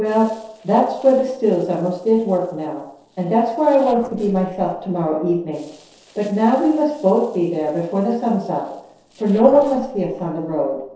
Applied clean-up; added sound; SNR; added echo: neural separator model SepFormer DNS4.